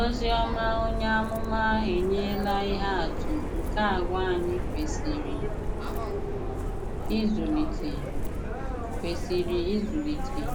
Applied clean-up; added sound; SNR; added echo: none; Subway, metro, underground; 0 dB; none.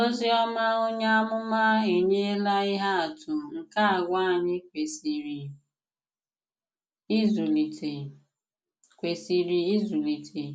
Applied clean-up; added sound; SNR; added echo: none; none; none; none.